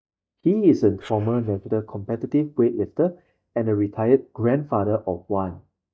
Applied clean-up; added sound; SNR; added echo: neural mask model DeepFilterNet 3.